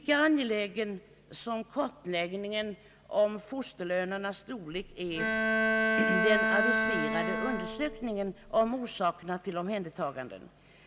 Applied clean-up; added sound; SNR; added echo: none; Bowed string instrument; -2 dB; none.